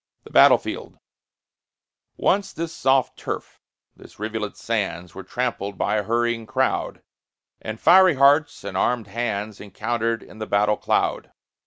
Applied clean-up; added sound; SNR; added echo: none; none; none; none.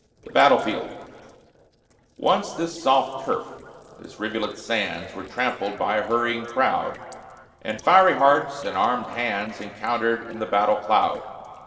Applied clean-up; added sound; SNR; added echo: neural separator model SepFormer DNS4.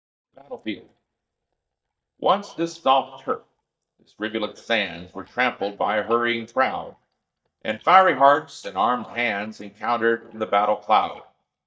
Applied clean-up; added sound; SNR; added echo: neural mask model DeepFilterNet 3.